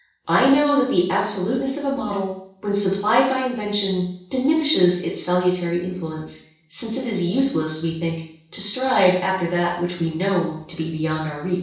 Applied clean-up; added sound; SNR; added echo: none; none; none; reverberation time 0.7 s.